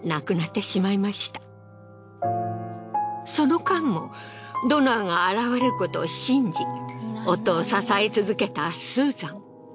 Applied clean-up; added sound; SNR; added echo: none; none; none; none.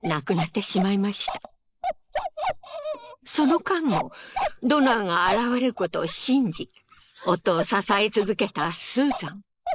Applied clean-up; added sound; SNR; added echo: neural mask model Resemble Enhance denoiser.